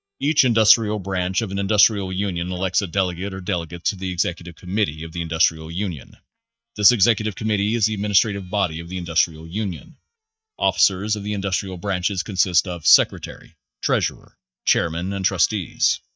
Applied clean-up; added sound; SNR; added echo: neural mask model DeepFilterNet 3.